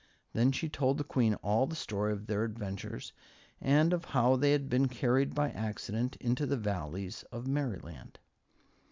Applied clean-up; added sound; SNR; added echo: none; none; none; none.